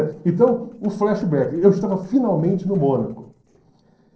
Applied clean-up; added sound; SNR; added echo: neural separator model SepFormer DNS4.